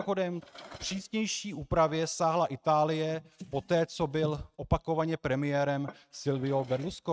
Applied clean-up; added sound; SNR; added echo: neural mask model RNNoise.